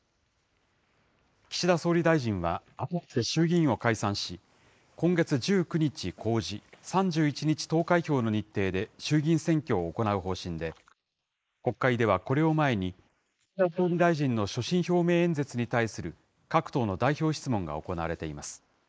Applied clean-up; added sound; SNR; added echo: neural mask model Resemble Enhance denoiser.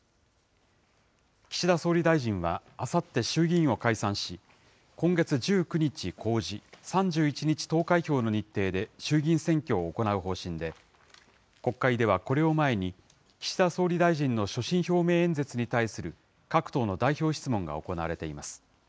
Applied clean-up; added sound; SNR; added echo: none; none; none; none.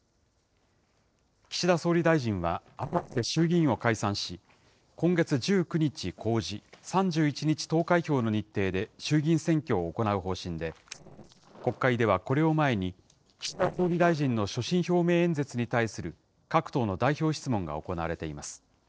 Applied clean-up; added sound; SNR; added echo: neural separator model SepFormer DNS4.